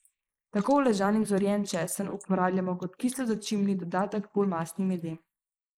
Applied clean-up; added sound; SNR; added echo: neural mask model Resemble Enhance denoiser.